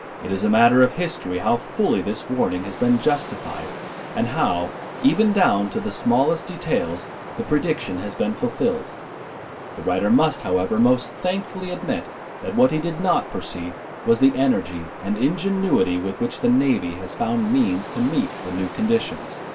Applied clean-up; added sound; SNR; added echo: none; Wind; 12 dB; reverberation time 0.1 s.